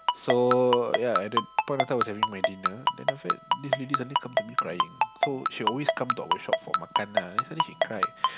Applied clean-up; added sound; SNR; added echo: none; Ringtone; -3 dB; none.